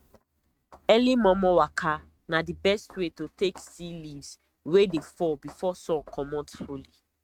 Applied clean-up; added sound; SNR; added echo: neural mask model RNNoise.